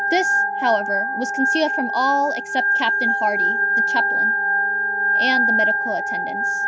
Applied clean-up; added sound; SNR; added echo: none; Organ; -5 dB; none.